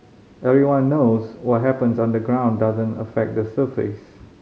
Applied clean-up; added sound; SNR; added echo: none; none; none; none.